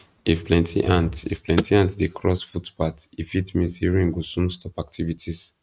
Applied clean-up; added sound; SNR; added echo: neural mask model RNNoise.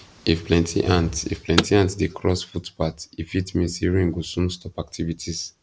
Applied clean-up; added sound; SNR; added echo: none; Car; 8 dB; none.